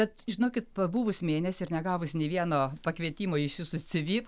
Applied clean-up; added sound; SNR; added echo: none; none; none; none.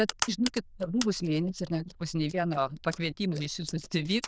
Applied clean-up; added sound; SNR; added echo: neural diffusion model UNIVERSE++.